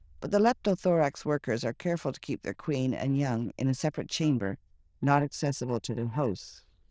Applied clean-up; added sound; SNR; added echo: neural diffusion model UNIVERSE++.